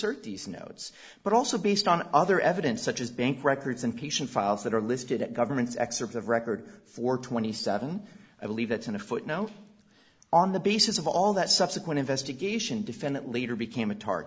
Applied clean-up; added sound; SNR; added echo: none; none; none; none.